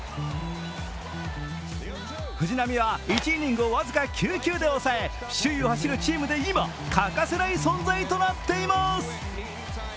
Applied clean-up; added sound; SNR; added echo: none; Electric guitar; 9 dB; none.